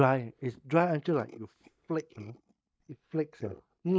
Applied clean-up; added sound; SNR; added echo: neural mask model DeepFilterNet 3.